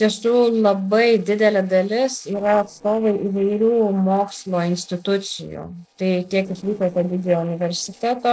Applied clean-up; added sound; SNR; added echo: neural separator model SepFormer DNS4.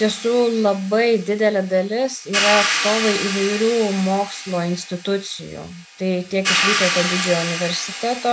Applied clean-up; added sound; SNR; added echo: none; Hi-hat; 5 dB; none.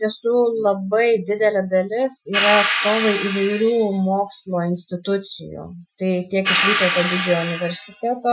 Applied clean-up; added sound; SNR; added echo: classical method Wiener filter.